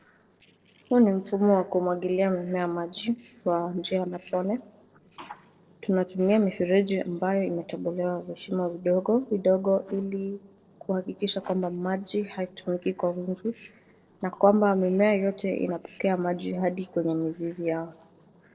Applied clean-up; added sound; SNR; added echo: neural separator model SepFormer DNS4.